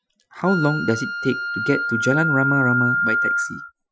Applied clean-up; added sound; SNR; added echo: classical method Wiener filter.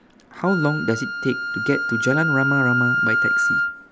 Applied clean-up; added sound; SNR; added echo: none; Wind instrument, woodwind instrument; -1 dB; none.